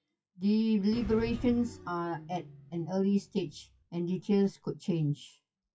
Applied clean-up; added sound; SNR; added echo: classical method WPE with log-MMSE.